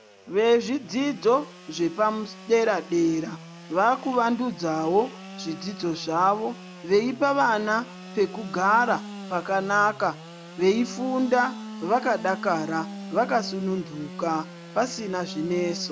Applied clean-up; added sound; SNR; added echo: none; Sawing / Engine; 15 dB; none.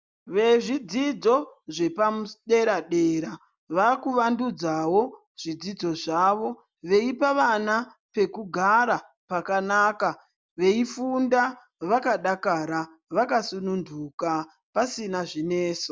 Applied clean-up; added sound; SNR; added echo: none; none; none; none.